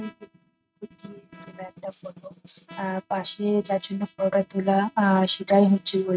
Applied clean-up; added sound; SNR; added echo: neural mask model RNNoise.